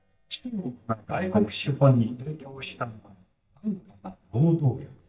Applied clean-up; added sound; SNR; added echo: neural mask model DeepFilterNet 3.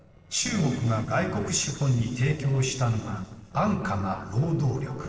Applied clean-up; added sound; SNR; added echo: neural separator model SepFormer DNS4.